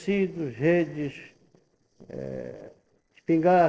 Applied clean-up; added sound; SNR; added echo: neural separator model SepFormer DNS4.